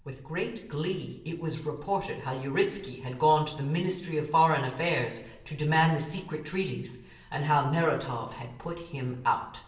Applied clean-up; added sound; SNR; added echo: none; none; none; reverberation time 0.7 s.